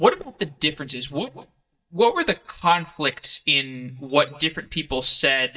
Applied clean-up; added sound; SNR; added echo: neural mask model DeepFilterNet 3.